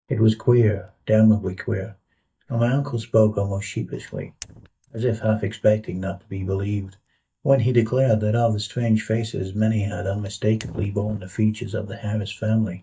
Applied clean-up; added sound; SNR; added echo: neural mask model DeepFilterNet 3.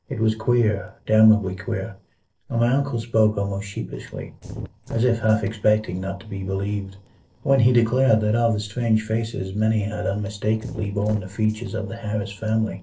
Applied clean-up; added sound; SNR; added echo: neural separator model SepFormer DNS4.